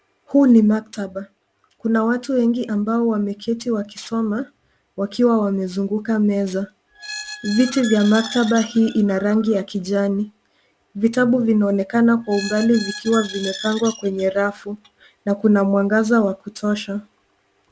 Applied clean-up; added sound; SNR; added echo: none; Squeak; 14 dB; none.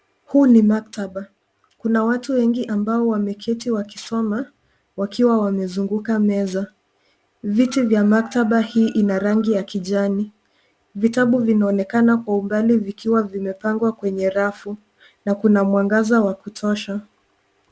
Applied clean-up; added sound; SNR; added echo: none; none; none; none.